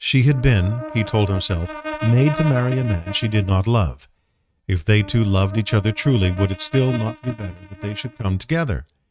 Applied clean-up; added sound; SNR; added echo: neural mask model RNNoise.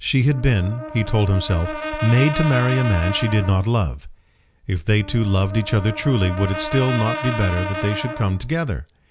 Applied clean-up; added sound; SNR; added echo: none; Brass instrument; 10 dB; none.